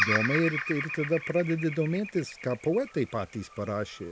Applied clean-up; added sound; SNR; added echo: none; Bird vocalization, bird call, bird song; 5 dB; none.